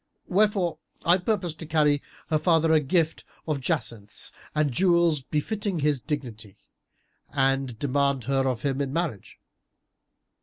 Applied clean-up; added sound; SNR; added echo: none; none; none; none.